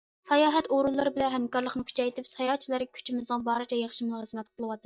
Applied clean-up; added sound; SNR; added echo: neural mask model DeepFilterNet 3.